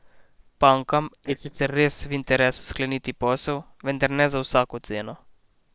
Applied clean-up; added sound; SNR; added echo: neural separator model SepFormer DNS4.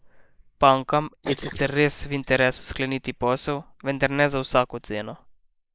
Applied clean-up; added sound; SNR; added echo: neural mask model Resemble Enhance denoiser.